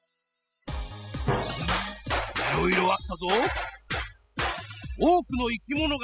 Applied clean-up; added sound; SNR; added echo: classical method spectral subtraction.